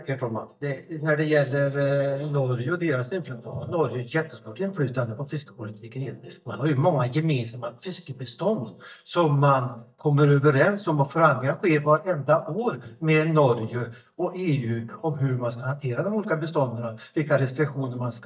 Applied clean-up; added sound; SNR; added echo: neural mask model DeepFilterNet 3.